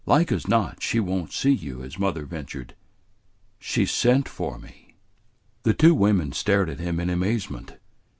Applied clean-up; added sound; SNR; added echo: none; none; none; none.